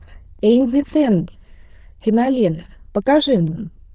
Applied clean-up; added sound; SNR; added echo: neural diffusion model UNIVERSE++.